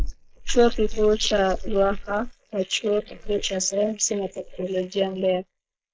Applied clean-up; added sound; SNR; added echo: neural mask model Resemble Enhance denoiser.